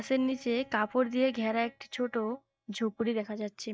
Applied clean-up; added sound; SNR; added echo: neural mask model DeepFilterNet 3.